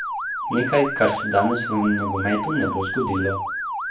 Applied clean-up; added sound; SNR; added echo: none; Motor vehicle (road) / Siren; 4 dB; reverberation time 0.3 s.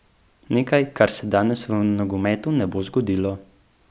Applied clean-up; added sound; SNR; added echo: none; none; none; none.